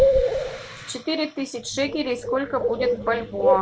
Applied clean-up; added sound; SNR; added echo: none; Bird; -2 dB; none.